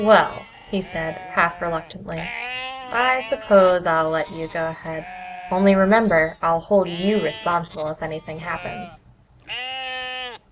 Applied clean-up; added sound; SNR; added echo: none; Livestock, farm animals, working animals; 14 dB; none.